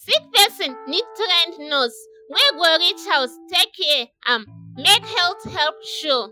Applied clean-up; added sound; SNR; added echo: classical method Wiener filter.